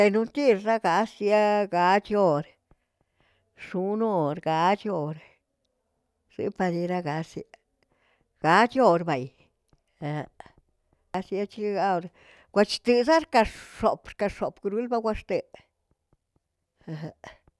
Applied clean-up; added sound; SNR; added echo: none; none; none; none.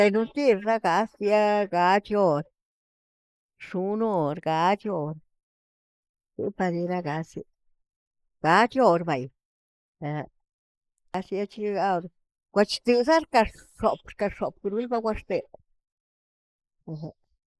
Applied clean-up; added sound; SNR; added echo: neural mask model Resemble Enhance denoiser.